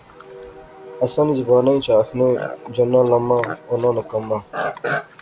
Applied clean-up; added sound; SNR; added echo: none; Livestock, farm animals, working animals; 12 dB; none.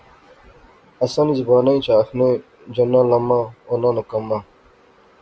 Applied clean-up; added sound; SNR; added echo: none; none; none; none.